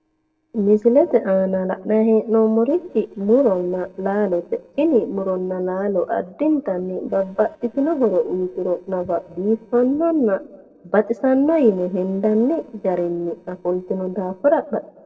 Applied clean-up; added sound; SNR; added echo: neural separator model SepFormer DNS4.